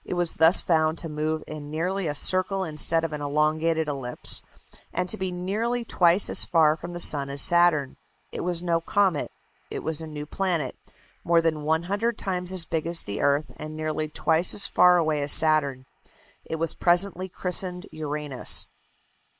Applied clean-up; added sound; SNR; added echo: neural mask model Resemble Enhance denoiser.